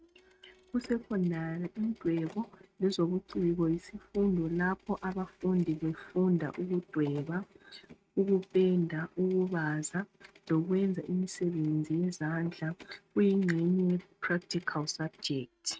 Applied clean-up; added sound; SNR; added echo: neural mask model RNNoise.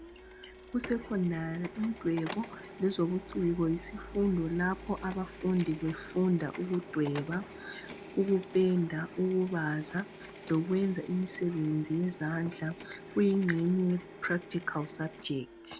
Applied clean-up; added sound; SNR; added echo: none; Printer; 15 dB; none.